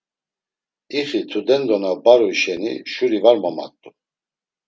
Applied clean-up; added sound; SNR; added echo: none; none; none; none.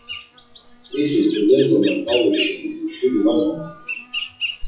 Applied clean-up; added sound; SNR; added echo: classical method WPE with log-MMSE.